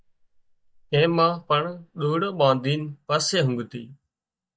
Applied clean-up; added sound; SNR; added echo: neural mask model DeepFilterNet 3.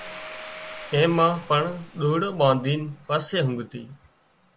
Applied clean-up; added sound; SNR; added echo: none; Domestic sounds, home sounds; 18 dB; none.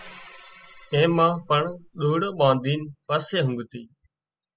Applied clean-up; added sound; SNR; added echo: classical method spectral subtraction.